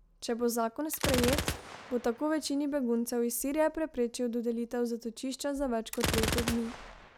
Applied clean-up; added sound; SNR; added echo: none; Gunshot, gunfire; 6 dB; none.